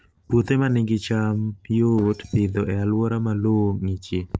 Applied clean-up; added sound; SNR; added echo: neural separator model SepFormer DNS4.